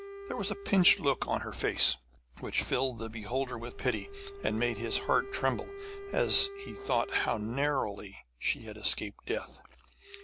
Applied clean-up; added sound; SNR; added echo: none; Wind instrument, woodwind instrument + Bird vocalization, bird call, bird song; 14 dB; none.